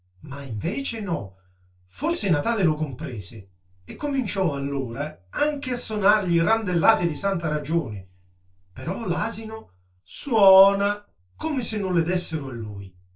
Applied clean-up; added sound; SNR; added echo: neural separator model SepFormer DNS4.